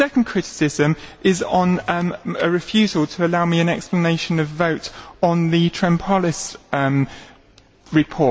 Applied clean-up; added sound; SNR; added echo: none; none; none; none.